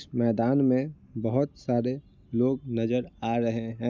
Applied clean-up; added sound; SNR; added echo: none; none; none; none.